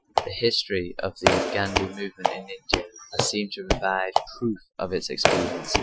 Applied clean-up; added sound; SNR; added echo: classical method Wiener filter.